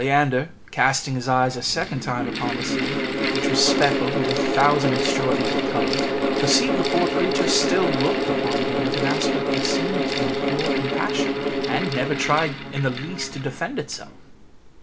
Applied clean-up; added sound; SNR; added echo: none; Mechanical fan; -1 dB; none.